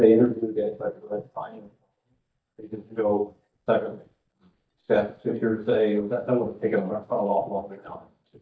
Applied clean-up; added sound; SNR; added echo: neural mask model DeepFilterNet 3.